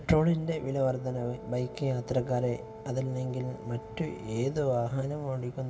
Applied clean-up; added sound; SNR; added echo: none; Brass instrument; 17 dB; reverberation time 0.7 s.